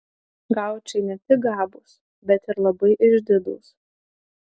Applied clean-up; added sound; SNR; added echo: none; none; none; none.